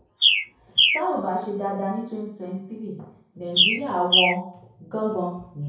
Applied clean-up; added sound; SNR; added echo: none; Bird; -4 dB; reverberation time 0.6 s.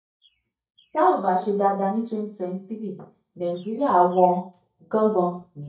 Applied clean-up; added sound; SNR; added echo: neural mask model DeepFilterNet 3.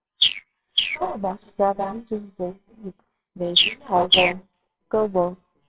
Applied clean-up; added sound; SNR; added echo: neural separator model SepFormer WHAMR!.